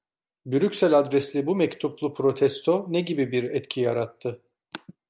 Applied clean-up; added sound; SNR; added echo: none; none; none; none.